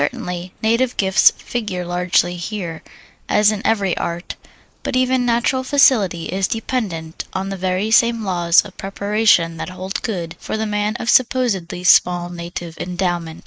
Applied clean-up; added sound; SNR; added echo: neural mask model Resemble Enhance denoiser.